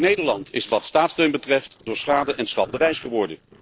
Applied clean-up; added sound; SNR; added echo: neural separator model SepFormer DNS4.